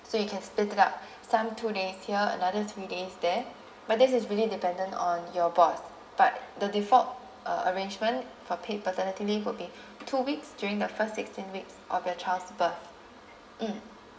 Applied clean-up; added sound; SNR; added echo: none; none; none; reverberation time 1.3 s.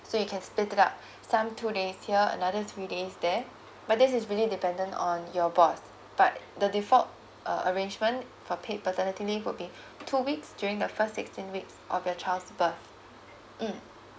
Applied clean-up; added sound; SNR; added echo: none; none; none; none.